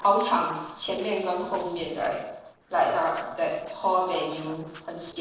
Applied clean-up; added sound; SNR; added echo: neural separator model SepFormer DNS4.